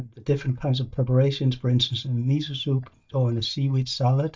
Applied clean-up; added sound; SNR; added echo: neural mask model DeepFilterNet 3.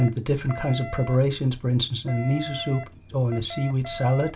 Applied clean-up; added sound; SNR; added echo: none; Alarm; 14 dB; reverberation time 0.2 s.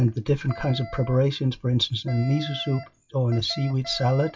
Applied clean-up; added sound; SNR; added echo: classical method WPE with log-MMSE.